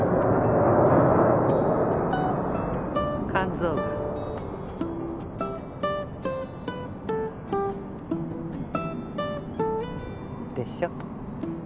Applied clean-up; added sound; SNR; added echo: none; none; none; none.